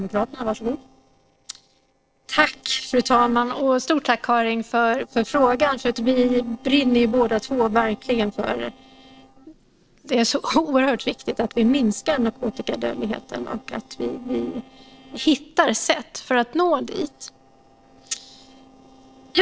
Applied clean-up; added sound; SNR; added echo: neural separator model SepFormer DNS4.